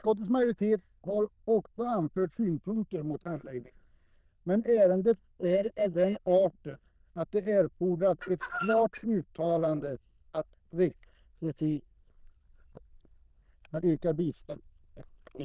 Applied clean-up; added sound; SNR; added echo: neural diffusion model UNIVERSE++.